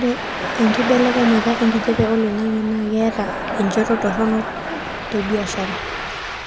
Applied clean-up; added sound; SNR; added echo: none; Crowd + Ocean; 5 dB; none.